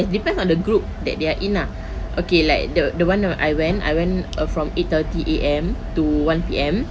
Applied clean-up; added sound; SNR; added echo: none; none; none; none.